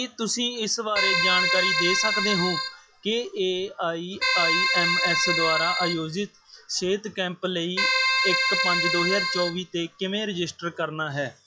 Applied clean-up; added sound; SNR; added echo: classical method log-MMSE.